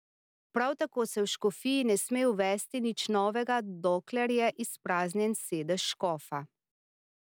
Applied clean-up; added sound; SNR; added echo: none; none; none; none.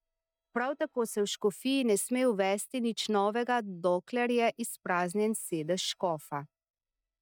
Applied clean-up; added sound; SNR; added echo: neural mask model DeepFilterNet 3.